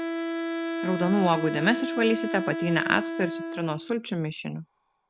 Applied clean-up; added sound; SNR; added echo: none; Wind instrument, woodwind instrument; 5 dB; none.